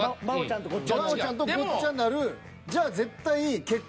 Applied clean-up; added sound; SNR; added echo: none; none; none; none.